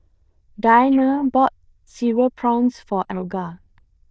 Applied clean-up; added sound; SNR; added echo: neural diffusion model UNIVERSE++.